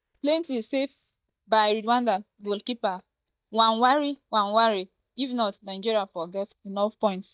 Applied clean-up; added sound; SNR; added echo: neural mask model DeepFilterNet 3.